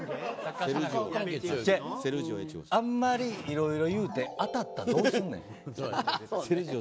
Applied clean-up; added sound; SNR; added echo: none; Keyboard (musical); 16 dB; none.